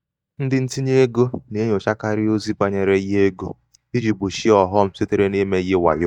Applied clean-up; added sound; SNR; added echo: neural mask model DeepFilterNet 3.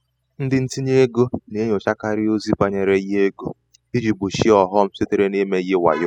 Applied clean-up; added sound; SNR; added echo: classical method spectral subtraction.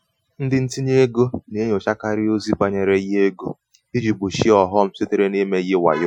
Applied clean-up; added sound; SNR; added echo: classical method Wiener filter.